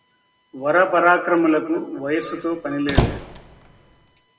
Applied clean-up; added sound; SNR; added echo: none; Squeak; 5 dB; none.